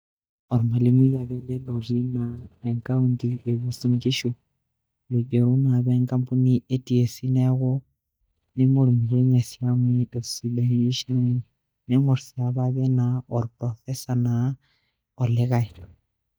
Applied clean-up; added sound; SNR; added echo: neural mask model DeepFilterNet 3.